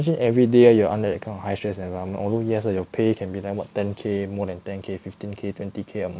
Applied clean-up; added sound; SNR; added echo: none; none; none; none.